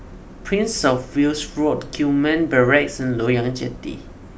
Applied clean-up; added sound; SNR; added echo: none; none; none; none.